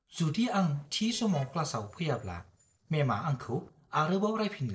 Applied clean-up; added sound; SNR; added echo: neural separator model SepFormer DNS4.